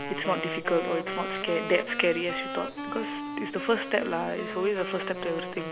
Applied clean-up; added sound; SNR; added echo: none; Wind instrument, woodwind instrument; 6 dB; none.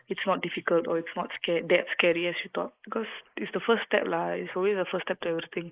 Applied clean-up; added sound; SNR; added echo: neural mask model Resemble Enhance denoiser.